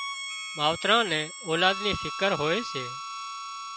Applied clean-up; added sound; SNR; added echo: none; Harmonica; 7 dB; none.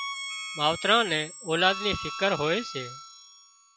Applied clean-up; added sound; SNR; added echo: classical method log-MMSE.